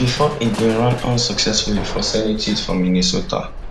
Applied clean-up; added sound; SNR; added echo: none; Bird + Crushing; 9 dB; none.